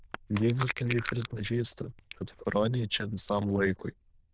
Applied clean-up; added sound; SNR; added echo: neural diffusion model UNIVERSE++.